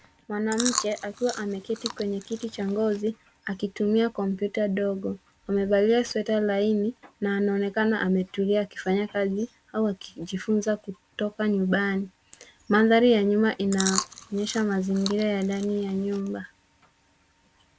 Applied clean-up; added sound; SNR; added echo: none; Chewing, mastication; 9 dB; none.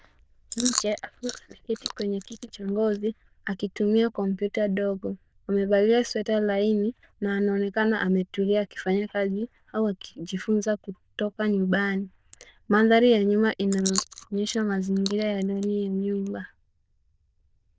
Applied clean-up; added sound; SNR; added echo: neural diffusion model UNIVERSE++.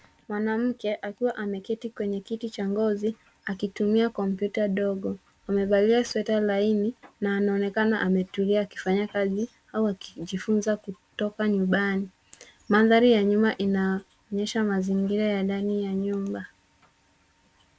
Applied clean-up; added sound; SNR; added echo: none; none; none; none.